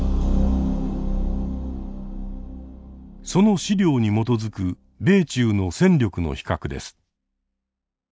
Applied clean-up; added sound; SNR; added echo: none; none; none; none.